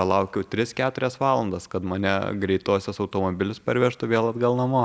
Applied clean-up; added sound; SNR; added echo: none; none; none; none.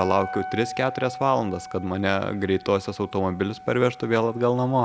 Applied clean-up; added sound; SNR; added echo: none; Wind instrument, woodwind instrument; 14 dB; none.